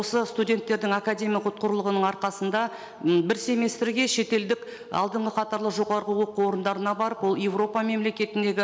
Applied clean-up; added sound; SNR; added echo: none; none; none; none.